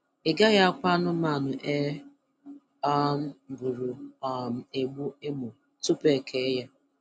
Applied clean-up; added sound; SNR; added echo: none; none; none; none.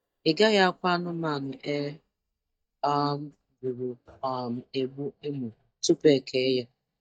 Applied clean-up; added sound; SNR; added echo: neural mask model DeepFilterNet 3.